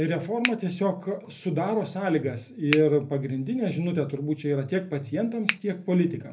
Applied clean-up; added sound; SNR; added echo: none; Finger snapping; 4 dB; reverberation time 0.3 s.